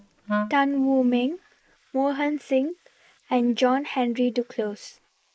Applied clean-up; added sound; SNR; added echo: neural mask model Resemble Enhance denoiser.